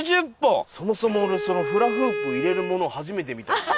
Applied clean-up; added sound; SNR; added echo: none; Bowed string instrument; 5 dB; none.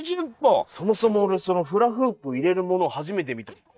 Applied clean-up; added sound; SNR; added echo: neural mask model DeepFilterNet 3.